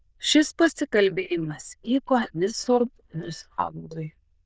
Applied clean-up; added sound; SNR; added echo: neural diffusion model UNIVERSE++.